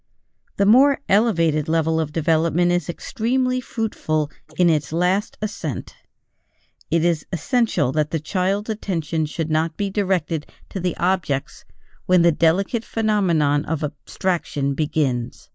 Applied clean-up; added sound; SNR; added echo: neural mask model Resemble Enhance denoiser.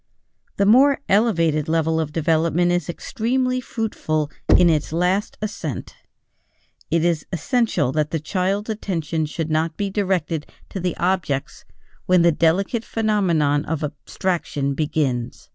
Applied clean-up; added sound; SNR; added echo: none; Knock; 4 dB; none.